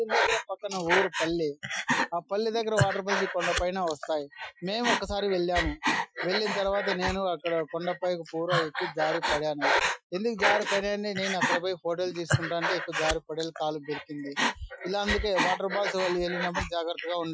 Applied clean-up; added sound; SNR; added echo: classical method Wiener filter.